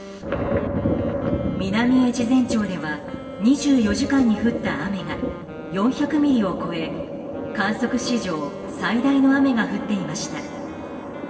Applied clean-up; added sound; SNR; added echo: none; Wind instrument, woodwind instrument; 16 dB; reverberation time 1.9 s.